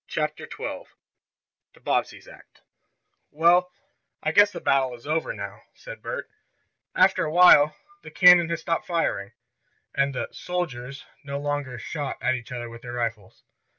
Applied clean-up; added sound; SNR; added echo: none; none; none; none.